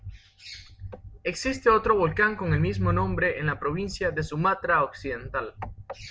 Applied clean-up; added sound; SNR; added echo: none; none; none; none.